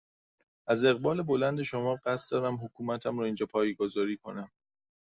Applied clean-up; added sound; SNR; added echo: none; none; none; none.